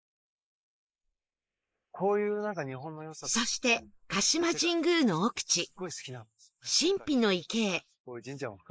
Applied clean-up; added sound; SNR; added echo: neural mask model Resemble Enhance denoiser.